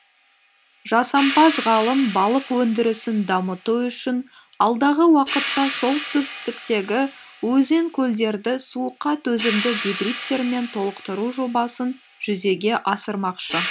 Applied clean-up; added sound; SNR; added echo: none; Hi-hat; 9 dB; none.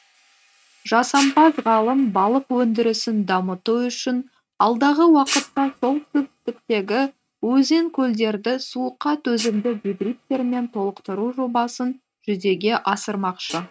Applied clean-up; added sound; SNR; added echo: neural mask model RNNoise.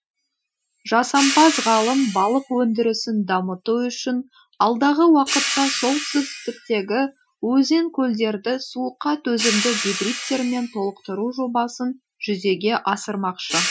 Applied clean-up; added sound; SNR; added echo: classical method Wiener filter.